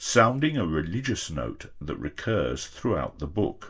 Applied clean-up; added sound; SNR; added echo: none; none; none; reverberation time 0.2 s.